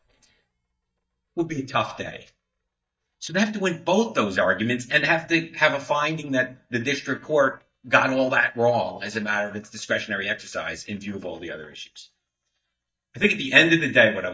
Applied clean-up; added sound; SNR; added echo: neural mask model DeepFilterNet 3.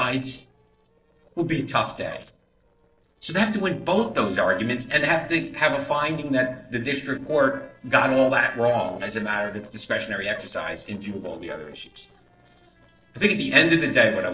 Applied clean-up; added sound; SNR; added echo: neural separator model SepFormer DNS4.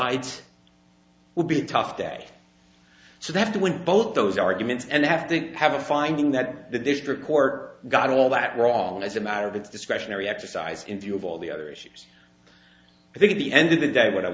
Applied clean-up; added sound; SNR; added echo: none; none; none; none.